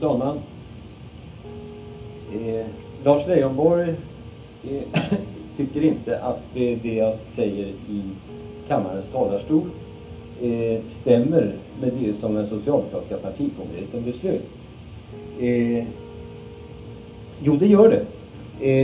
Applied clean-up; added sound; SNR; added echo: none; Piano; 19 dB; reverberation time 0.3 s.